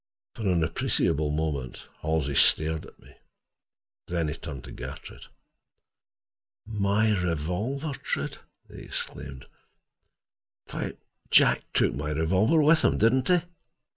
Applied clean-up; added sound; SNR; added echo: none; none; none; none.